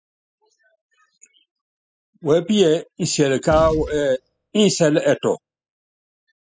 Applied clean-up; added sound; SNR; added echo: classical method spectral subtraction.